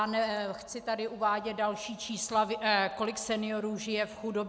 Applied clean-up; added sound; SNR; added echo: none; none; none; none.